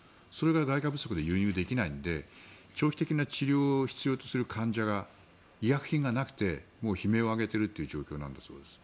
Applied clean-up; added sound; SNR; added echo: none; none; none; none.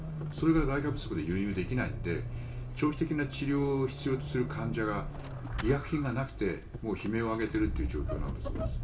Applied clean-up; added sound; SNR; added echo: none; Squeak / Accelerating, revving, vroom / Vehicle; 5 dB; reverberation time 0.2 s.